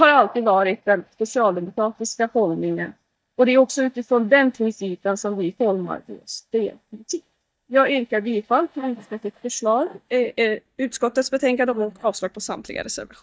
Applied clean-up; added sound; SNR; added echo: neural mask model DeepFilterNet 3.